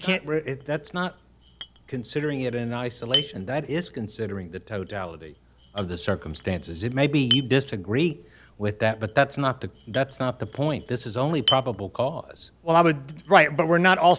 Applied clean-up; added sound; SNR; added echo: none; Chink, clink; 12 dB; none.